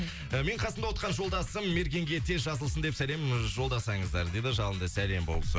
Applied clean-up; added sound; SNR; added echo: none; Wind / Car; 12 dB; none.